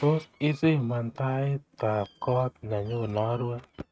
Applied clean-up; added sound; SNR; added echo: neural mask model RNNoise.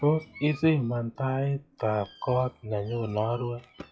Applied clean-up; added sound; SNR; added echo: classical method log-MMSE.